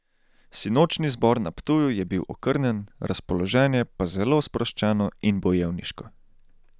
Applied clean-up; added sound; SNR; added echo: none; none; none; none.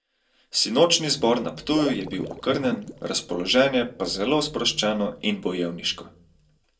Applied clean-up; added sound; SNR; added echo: neural separator model SepFormer DNS4.